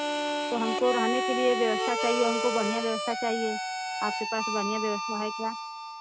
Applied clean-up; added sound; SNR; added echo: none; Harmonica; 0 dB; none.